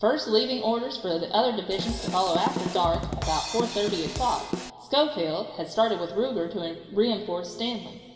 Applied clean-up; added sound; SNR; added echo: none; Drum kit; 5 dB; reverberation time 2.2 s.